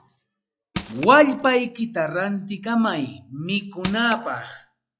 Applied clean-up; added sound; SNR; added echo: classical method log-MMSE.